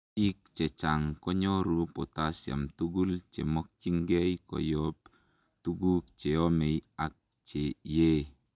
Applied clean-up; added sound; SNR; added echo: none; none; none; none.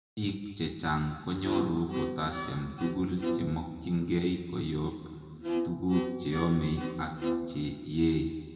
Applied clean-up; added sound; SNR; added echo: none; Bowed string instrument; 4 dB; reverberation time 1.8 s.